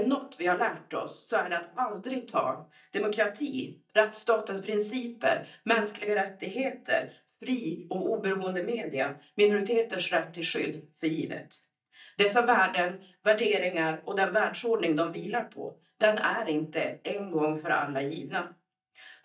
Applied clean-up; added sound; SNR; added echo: neural mask model DeepFilterNet 3.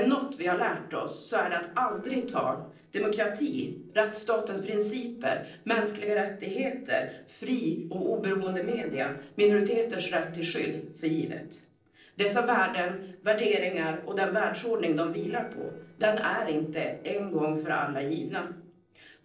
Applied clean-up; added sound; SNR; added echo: neural separator model SepFormer DNS4.